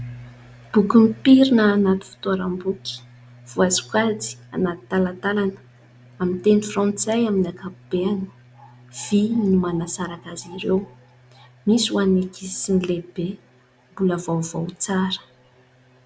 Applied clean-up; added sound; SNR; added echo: none; none; none; none.